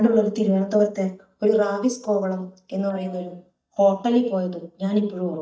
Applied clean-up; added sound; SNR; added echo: neural mask model DeepFilterNet 3.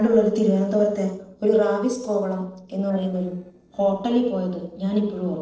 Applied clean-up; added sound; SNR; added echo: neural separator model SepFormer DNS4.